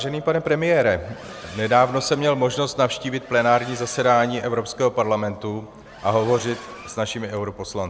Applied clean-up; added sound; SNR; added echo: none; Accelerating, revving, vroom; 20 dB; none.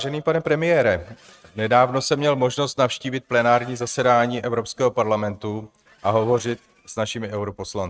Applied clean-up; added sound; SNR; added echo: neural mask model RNNoise.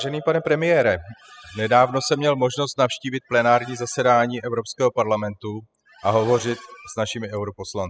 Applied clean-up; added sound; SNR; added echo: classical method spectral subtraction.